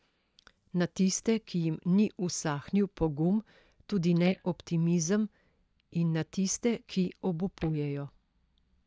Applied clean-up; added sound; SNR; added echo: neural mask model DeepFilterNet 3.